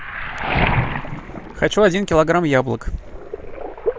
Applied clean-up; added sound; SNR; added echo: none; Waves, surf; 4 dB; none.